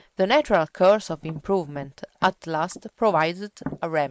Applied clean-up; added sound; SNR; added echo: neural mask model Resemble Enhance denoiser.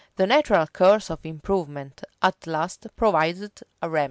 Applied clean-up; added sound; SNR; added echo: none; none; none; none.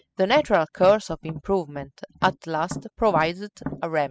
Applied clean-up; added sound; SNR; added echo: classical method spectral subtraction.